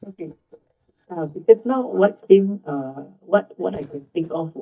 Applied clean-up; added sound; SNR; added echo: neural mask model DeepFilterNet 3.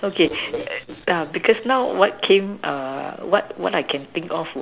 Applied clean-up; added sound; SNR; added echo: none; none; none; none.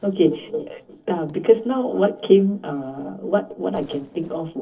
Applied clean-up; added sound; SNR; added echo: neural separator model SepFormer DNS4.